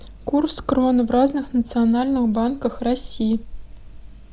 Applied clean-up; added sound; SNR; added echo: none; Thunder; 17 dB; none.